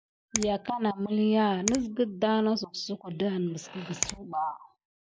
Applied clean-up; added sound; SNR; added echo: none; Finger snapping; 10 dB; none.